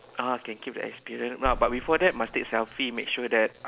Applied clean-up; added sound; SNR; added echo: none; Boom; 12 dB; none.